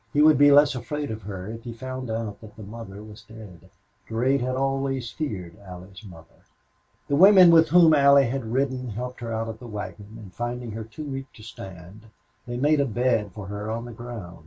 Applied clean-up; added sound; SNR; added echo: none; none; none; none.